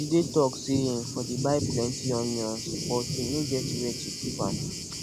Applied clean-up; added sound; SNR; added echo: none; Thunder; 4 dB; none.